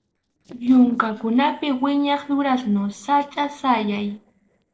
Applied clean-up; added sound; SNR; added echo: neural separator model SepFormer DNS4.